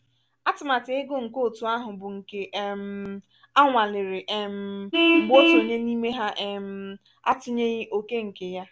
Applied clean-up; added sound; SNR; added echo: none; Vehicle horn, car horn, honking; 3 dB; none.